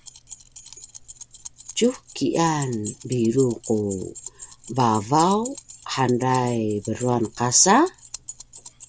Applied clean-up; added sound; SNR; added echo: none; Keys jangling; 17 dB; none.